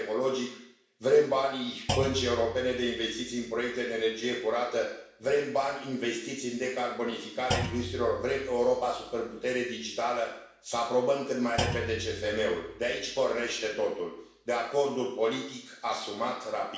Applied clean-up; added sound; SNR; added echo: none; Thump, thud; 10 dB; reverberation time 0.7 s.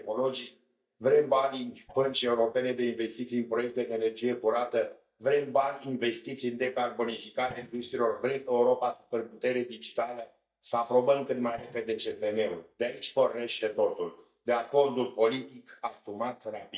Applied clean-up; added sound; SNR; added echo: neural mask model DeepFilterNet 3.